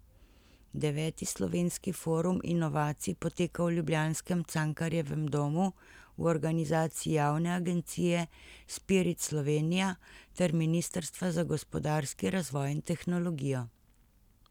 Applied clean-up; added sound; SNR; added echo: none; none; none; none.